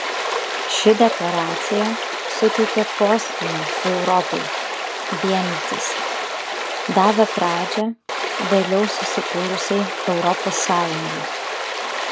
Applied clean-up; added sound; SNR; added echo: none; Stream; 3 dB; none.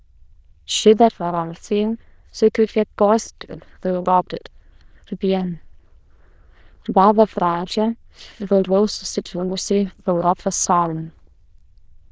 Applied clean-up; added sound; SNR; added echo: neural diffusion model UNIVERSE++.